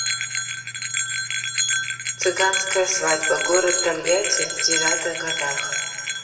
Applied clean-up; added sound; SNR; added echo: none; Bell; -1 dB; reverberation time 2.5 s.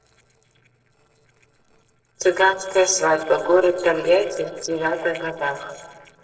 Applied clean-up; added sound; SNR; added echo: neural separator model SepFormer DNS4.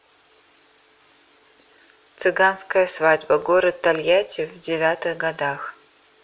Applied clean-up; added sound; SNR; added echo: none; none; none; none.